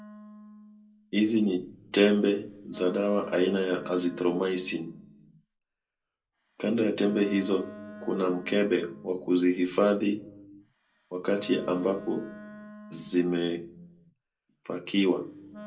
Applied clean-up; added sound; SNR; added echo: none; Wind instrument, woodwind instrument; 19 dB; reverberation time 0.2 s.